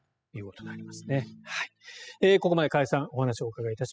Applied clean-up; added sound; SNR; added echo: classical method spectral subtraction.